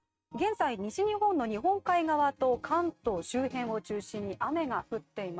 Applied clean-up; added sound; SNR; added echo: neural mask model RNNoise.